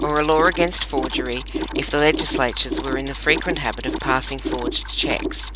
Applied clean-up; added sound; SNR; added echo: none; Mechanisms; 6 dB; none.